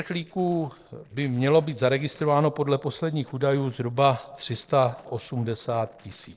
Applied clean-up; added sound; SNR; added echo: neural separator model SepFormer DNS4.